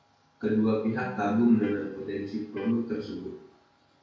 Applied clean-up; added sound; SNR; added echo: none; Electric guitar; 15 dB; reverberation time 0.5 s.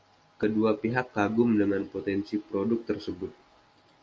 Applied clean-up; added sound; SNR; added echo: none; none; none; none.